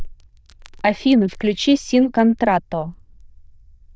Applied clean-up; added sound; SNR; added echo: neural diffusion model UNIVERSE++.